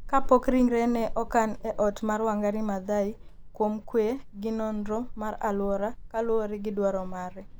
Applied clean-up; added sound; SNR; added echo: none; Squeak / Walk, footsteps; 9 dB; none.